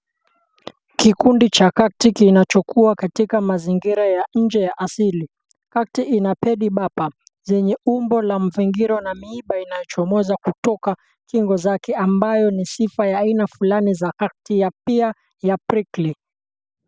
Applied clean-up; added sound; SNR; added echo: none; none; none; none.